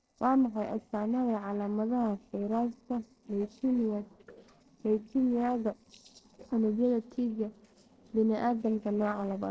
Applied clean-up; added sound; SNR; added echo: neural separator model SepFormer DNS4.